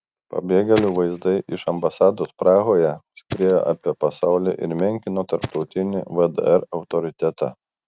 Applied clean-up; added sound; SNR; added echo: neural mask model RNNoise.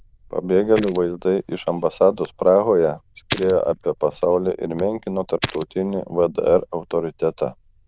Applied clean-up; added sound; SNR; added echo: neural diffusion model UNIVERSE++.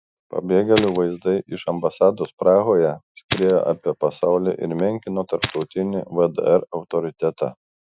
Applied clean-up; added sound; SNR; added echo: classical method Wiener filter.